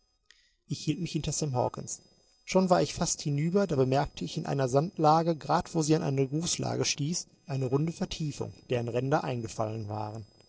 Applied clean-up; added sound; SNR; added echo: neural separator model SepFormer DNS4.